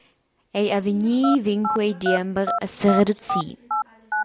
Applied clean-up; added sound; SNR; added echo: none; Telephone; 4 dB; none.